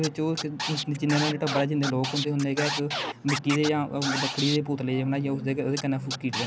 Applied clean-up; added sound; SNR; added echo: none; Scratching (performance technique); 7 dB; none.